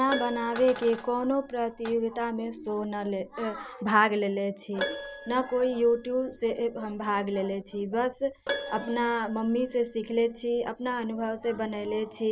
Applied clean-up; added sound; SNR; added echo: none; Keyboard (musical); 13 dB; none.